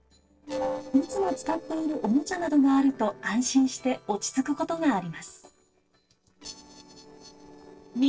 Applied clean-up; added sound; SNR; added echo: neural separator model SepFormer DNS4.